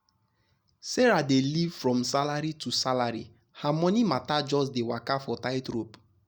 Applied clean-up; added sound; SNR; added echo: none; none; none; none.